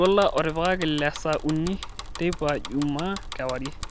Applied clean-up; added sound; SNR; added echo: none; Bicycle; 6 dB; none.